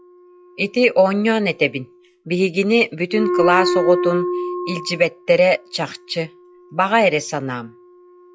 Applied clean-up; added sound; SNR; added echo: classical method log-MMSE.